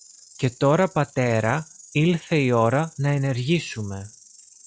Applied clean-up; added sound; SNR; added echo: classical method log-MMSE.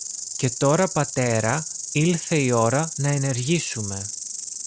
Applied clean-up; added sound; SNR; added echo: none; Insect; 8 dB; none.